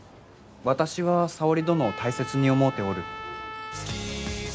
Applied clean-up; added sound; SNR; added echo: none; Trumpet; 13 dB; none.